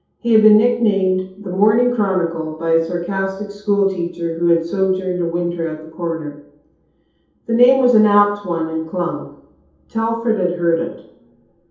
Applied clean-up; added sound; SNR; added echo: none; none; none; reverberation time 0.7 s.